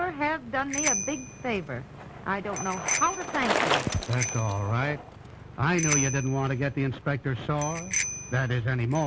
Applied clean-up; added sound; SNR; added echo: none; Bicycle + Bicycle bell; 4 dB; none.